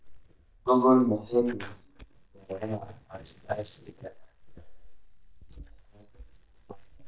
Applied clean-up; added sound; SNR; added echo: neural mask model DeepFilterNet 3.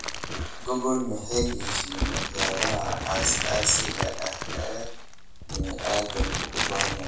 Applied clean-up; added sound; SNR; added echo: none; Crumpling, crinkling; 1 dB; reverberation time 0.3 s.